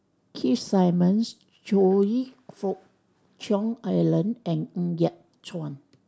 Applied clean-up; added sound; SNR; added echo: none; none; none; none.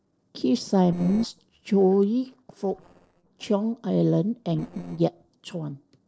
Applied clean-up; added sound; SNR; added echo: neural separator model SepFormer DNS4.